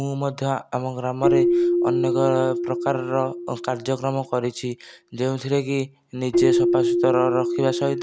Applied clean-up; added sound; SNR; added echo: none; Keyboard (musical); 0 dB; none.